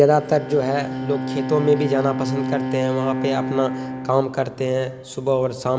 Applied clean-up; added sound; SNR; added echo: none; Bowed string instrument; 6 dB; none.